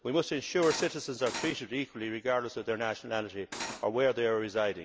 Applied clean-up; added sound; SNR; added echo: none; Cutlery, silverware; 7 dB; none.